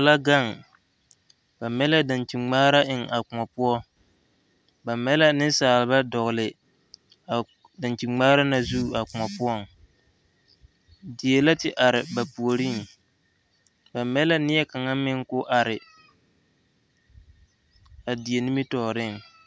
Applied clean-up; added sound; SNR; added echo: none; none; none; none.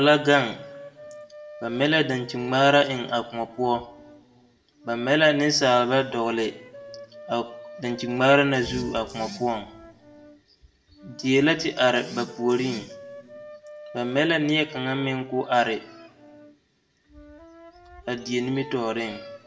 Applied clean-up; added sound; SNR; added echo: none; Wind instrument, woodwind instrument; 19 dB; reverberation time 0.6 s.